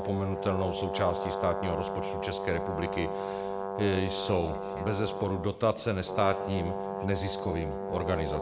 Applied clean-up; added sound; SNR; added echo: none; Brass instrument; 3 dB; none.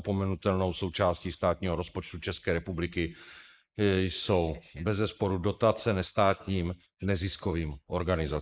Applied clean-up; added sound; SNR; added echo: neural mask model Resemble Enhance denoiser.